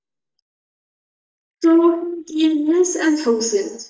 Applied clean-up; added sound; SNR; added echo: neural mask model DeepFilterNet 3.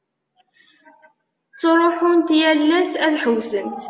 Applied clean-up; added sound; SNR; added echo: none; none; none; none.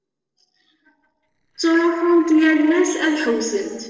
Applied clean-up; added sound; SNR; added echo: neural separator model SepFormer DNS4.